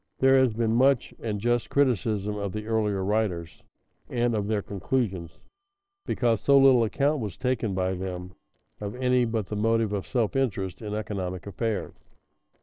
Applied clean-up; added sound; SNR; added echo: neural separator model SepFormer DNS4.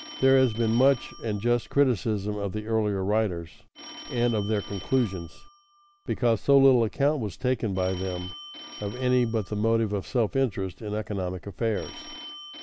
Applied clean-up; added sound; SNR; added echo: none; Telephone; 19 dB; none.